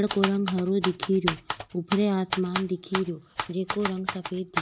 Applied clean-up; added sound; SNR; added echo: none; Typewriter; 6 dB; none.